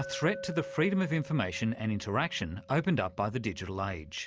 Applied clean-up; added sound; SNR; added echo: none; Glass; 15 dB; none.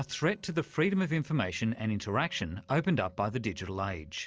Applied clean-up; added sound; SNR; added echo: neural separator model SepFormer DNS4.